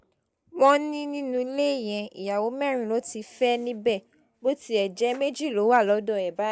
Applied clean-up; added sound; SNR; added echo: none; none; none; none.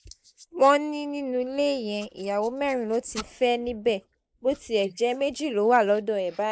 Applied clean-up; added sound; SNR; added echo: neural mask model Resemble Enhance denoiser.